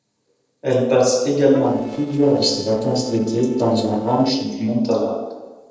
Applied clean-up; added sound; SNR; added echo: neural separator model SepFormer DNS4.